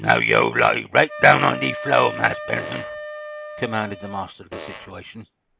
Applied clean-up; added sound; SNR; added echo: none; Wind instrument, woodwind instrument + Fart; 13 dB; none.